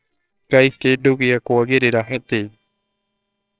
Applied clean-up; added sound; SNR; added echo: neural separator model SepFormer WHAMR!.